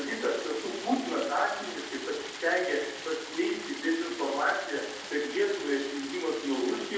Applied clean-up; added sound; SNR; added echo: none; Stream; 10 dB; reverberation time 0.8 s.